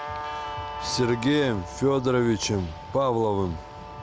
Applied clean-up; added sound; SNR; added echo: none; Guitar; 12 dB; none.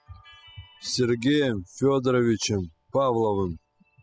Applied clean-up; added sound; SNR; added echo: classical method spectral subtraction.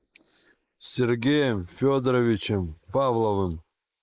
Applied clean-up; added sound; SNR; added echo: neural mask model Resemble Enhance denoiser.